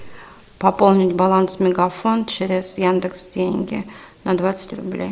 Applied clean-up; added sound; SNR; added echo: none; none; none; none.